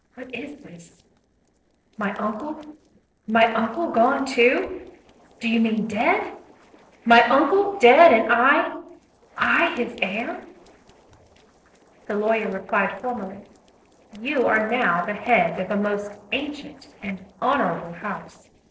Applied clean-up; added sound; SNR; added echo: neural separator model SepFormer DNS4.